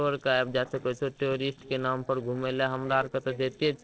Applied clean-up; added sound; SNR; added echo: neural separator model SepFormer DNS4.